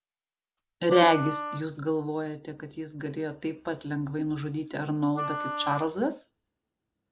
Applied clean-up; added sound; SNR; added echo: none; Wind instrument, woodwind instrument; 7 dB; none.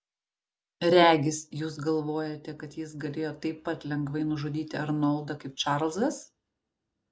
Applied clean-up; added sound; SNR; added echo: none; none; none; none.